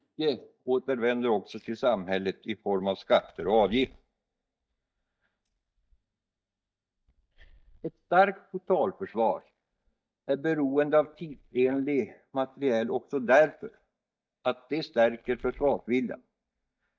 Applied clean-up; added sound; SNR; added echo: neural mask model DeepFilterNet 3.